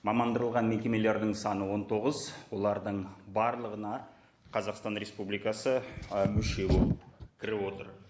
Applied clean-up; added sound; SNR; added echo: none; none; none; none.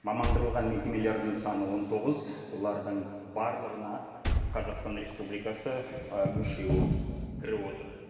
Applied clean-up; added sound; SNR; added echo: none; Liquid; 5 dB; reverberation time 2.4 s.